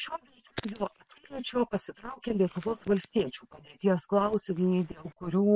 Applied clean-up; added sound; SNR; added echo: neural separator model SepFormer WHAM!.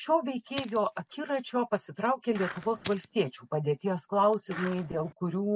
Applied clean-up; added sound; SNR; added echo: none; Fire + Skateboard; 16 dB; none.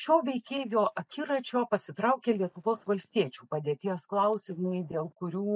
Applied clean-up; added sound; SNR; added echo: neural mask model DeepFilterNet 3.